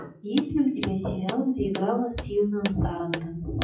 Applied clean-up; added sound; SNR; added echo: classical method WPE with log-MMSE.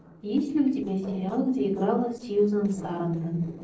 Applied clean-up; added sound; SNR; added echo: neural separator model SepFormer DNS4.